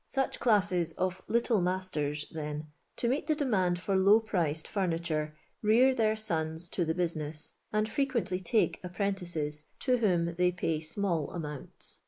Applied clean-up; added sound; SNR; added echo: neural mask model Resemble Enhance denoiser.